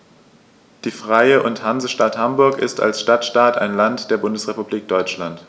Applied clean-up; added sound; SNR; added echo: none; none; none; none.